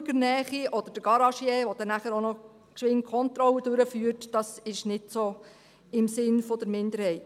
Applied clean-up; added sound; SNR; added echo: none; none; none; none.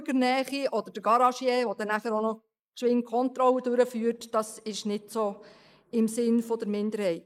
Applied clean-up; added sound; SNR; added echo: neural mask model Resemble Enhance denoiser.